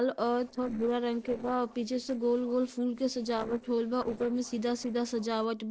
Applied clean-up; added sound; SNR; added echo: neural separator model SepFormer DNS4.